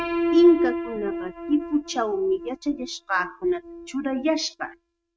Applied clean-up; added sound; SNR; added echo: neural mask model RNNoise.